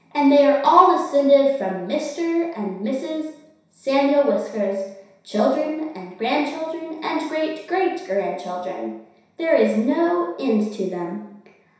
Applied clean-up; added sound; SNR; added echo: none; none; none; reverberation time 0.7 s.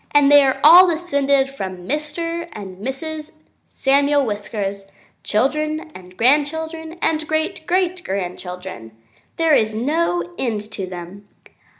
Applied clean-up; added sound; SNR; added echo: none; none; none; none.